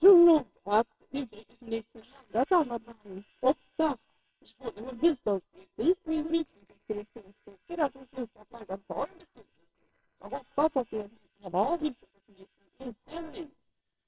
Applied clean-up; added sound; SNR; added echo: neural separator model SepFormer WHAMR!.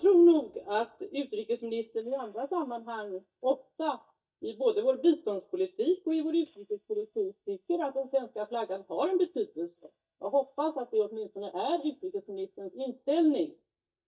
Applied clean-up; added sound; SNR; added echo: neural mask model DeepFilterNet 3.